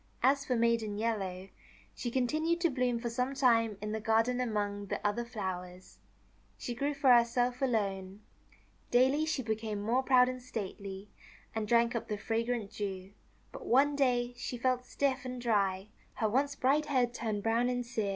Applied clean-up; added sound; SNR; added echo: none; none; none; none.